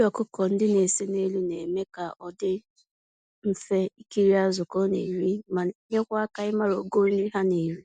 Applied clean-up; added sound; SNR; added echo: none; none; none; none.